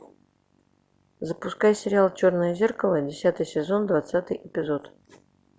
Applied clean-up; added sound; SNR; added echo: none; none; none; none.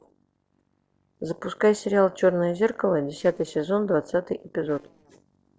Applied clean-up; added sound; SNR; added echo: neural separator model SepFormer DNS4.